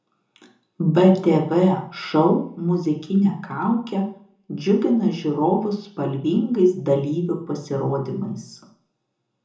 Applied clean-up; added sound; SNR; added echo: none; none; none; reverberation time 0.5 s.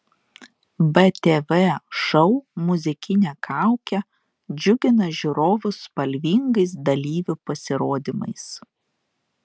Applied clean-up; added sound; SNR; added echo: none; none; none; none.